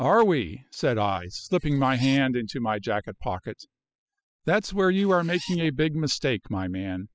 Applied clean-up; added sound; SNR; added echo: classical method spectral subtraction.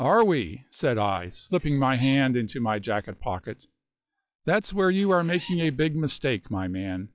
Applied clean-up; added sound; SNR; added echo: classical method log-MMSE.